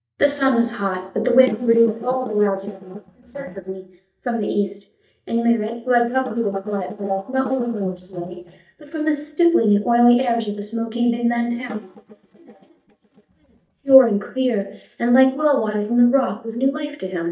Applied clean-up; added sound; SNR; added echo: neural mask model DeepFilterNet 3.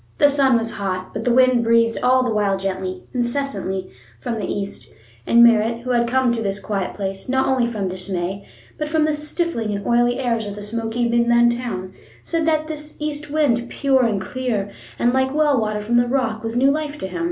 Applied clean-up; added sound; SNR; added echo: none; none; none; none.